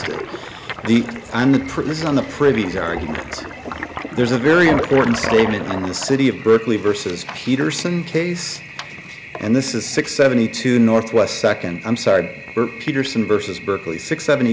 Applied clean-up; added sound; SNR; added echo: none; Toilet flush; 12 dB; none.